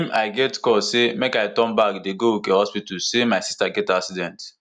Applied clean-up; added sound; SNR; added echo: none; none; none; none.